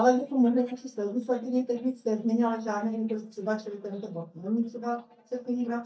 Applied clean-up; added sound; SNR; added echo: neural mask model DeepFilterNet 3.